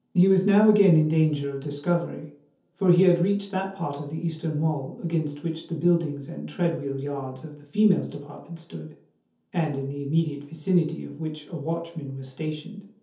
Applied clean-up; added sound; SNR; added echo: none; none; none; reverberation time 0.5 s.